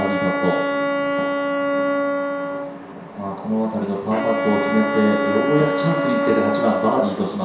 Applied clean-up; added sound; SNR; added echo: none; Bowed string instrument; 0 dB; reverberation time 0.7 s.